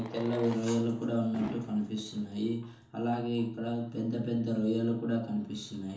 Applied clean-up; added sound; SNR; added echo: none; Fireworks; 17 dB; reverberation time 0.9 s.